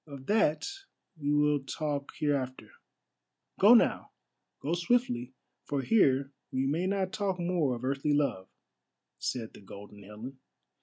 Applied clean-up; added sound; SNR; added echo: none; none; none; none.